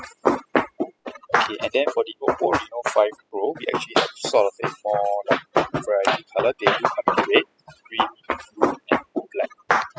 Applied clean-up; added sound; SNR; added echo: classical method spectral subtraction.